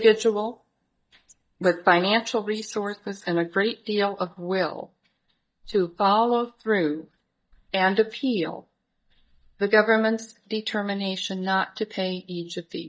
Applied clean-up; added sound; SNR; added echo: neural mask model DeepFilterNet 3.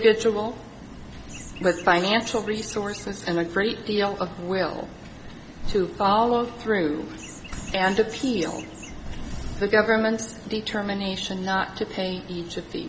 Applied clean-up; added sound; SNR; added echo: none; Chirp, tweet; 19 dB; none.